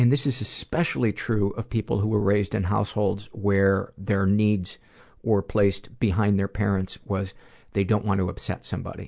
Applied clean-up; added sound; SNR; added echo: none; none; none; none.